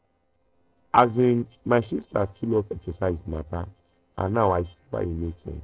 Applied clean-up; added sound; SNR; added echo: neural separator model SepFormer DNS4.